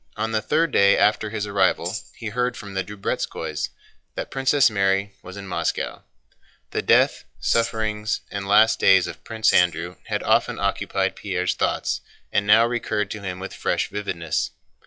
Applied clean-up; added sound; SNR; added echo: classical method log-MMSE.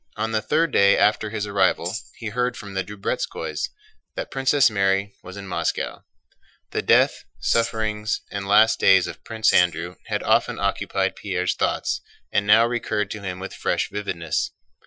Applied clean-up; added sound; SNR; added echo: classical method Wiener filter.